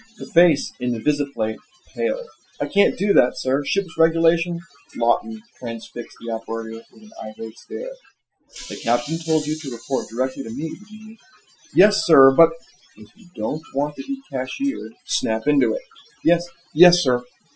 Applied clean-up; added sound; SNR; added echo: classical method Wiener filter.